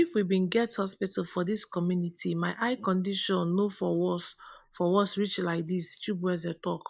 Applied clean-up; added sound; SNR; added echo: neural mask model Resemble Enhance denoiser.